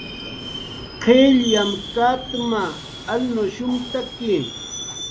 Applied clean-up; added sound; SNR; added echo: none; Subway, metro, underground; 11 dB; none.